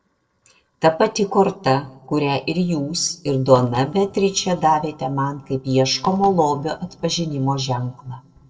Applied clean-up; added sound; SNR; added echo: neural separator model SepFormer DNS4.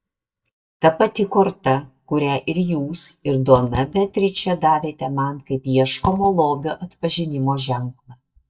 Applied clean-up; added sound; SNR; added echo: neural mask model DeepFilterNet 3.